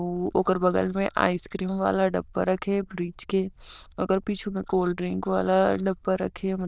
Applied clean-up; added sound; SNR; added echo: neural diffusion model UNIVERSE++.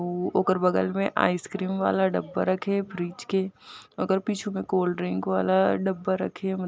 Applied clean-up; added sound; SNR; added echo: none; none; none; none.